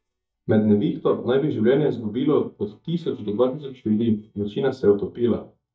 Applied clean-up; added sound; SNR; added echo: neural mask model DeepFilterNet 3.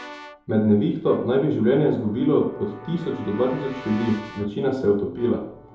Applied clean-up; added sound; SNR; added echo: none; Keyboard (musical) / Brass instrument; 19 dB; reverberation time 2.6 s.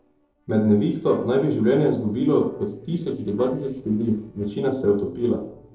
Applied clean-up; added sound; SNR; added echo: neural separator model SepFormer DNS4.